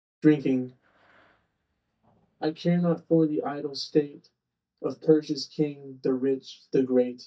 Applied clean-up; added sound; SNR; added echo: neural mask model DeepFilterNet 3.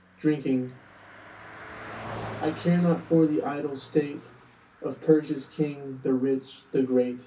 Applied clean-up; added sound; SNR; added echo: none; Car passing by; 17 dB; reverberation time 0.3 s.